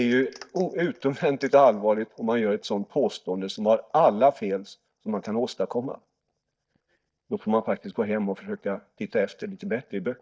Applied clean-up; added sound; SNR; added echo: neural mask model DeepFilterNet 3.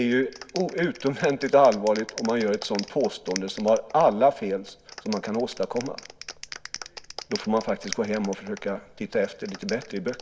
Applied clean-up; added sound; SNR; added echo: none; Clapping; 16 dB; none.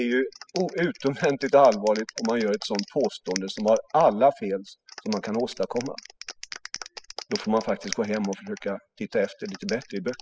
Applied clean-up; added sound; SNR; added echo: classical method spectral subtraction.